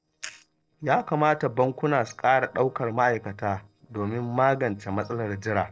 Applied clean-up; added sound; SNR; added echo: neural separator model SepFormer DNS4.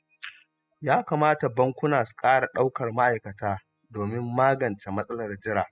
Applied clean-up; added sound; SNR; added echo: classical method spectral subtraction.